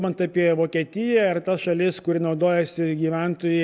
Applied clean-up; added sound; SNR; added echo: none; none; none; none.